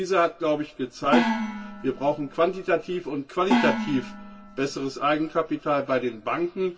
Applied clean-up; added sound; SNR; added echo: none; Gong; 3 dB; reverberation time 0.1 s.